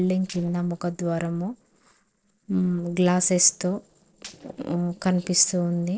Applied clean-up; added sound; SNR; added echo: neural separator model SepFormer DNS4.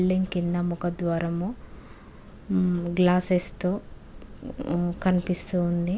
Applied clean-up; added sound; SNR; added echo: none; none; none; none.